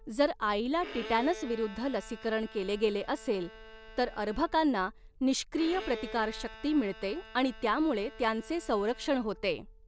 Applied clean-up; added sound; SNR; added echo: none; Bowed string instrument; 17 dB; none.